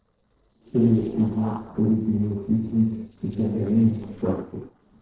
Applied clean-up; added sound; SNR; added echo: neural separator model SepFormer DNS4.